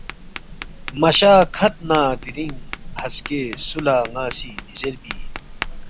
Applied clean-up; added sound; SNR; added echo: none; Tap; 12 dB; none.